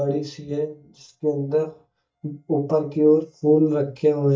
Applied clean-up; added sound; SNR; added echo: neural mask model DeepFilterNet 3.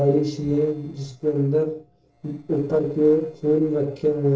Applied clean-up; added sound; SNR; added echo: neural separator model SepFormer DNS4.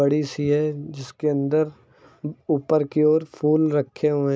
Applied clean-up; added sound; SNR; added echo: none; none; none; none.